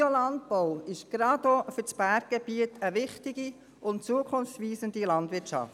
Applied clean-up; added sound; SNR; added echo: none; none; none; none.